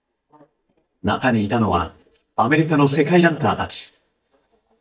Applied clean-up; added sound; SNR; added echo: neural mask model DeepFilterNet 3.